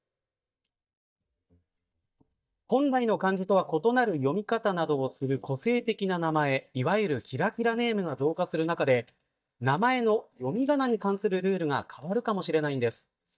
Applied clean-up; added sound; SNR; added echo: neural mask model DeepFilterNet 3.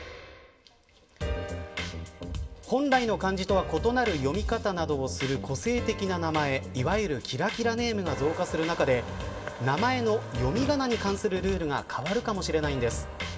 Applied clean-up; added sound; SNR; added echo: none; Fart; 12 dB; reverberation time 0.3 s.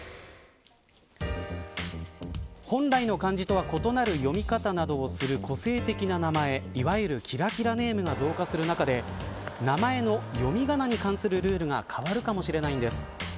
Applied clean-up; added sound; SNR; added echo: none; none; none; none.